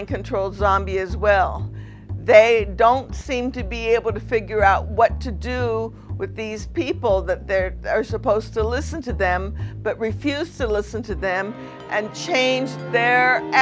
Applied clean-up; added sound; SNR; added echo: none; none; none; none.